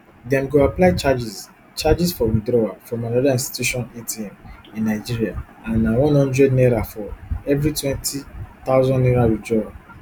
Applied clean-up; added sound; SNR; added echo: none; none; none; none.